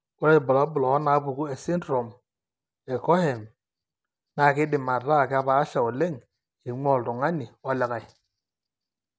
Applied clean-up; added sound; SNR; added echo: none; none; none; none.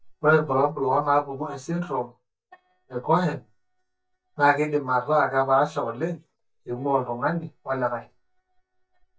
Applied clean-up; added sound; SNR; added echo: neural mask model DeepFilterNet 3.